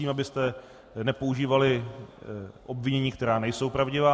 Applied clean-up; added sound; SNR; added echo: none; none; none; none.